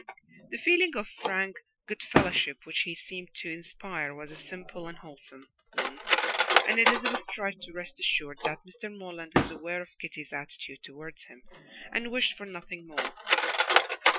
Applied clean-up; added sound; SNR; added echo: classical method Wiener filter.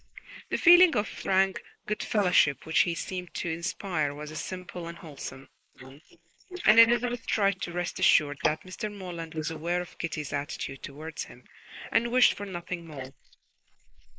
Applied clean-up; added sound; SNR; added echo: neural mask model Resemble Enhance denoiser.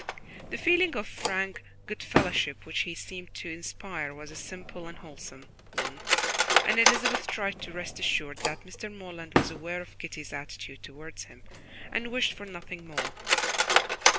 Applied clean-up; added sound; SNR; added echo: none; Cutlery, silverware; -3 dB; none.